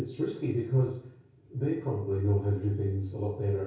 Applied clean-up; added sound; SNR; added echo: none; none; none; reverberation time 0.6 s.